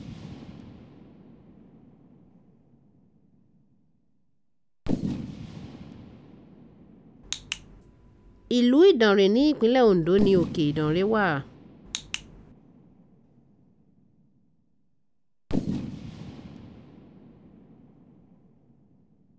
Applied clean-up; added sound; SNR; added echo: none; Fireworks; 10 dB; none.